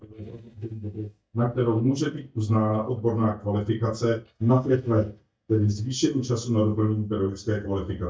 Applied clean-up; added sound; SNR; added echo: neural mask model DeepFilterNet 3.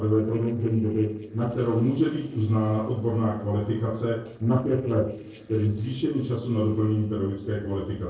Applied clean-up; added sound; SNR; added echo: neural separator model SepFormer DNS4.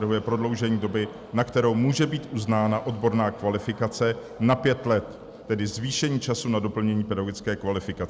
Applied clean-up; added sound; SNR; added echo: none; none; none; none.